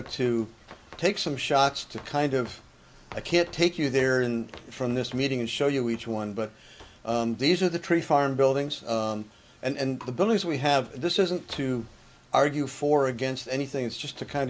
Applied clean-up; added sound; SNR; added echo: none; none; none; none.